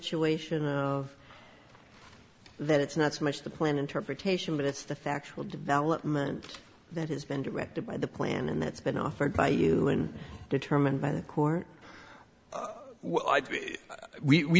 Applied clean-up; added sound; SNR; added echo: none; none; none; none.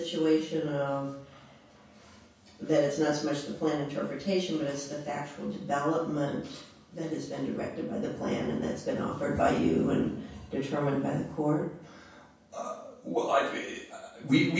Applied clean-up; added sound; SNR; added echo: none; none; none; reverberation time 0.7 s.